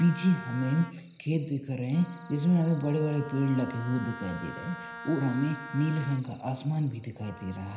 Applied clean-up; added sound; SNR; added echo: none; Wind instrument, woodwind instrument; 15 dB; reverberation time 0.9 s.